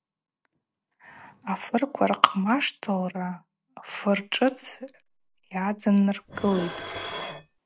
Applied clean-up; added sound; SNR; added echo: none; Dishes, pots, and pans; 12 dB; none.